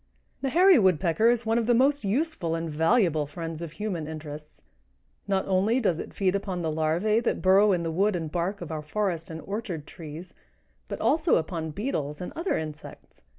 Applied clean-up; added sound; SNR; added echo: none; none; none; none.